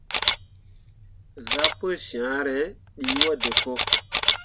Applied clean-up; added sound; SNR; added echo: none; Camera; -5 dB; none.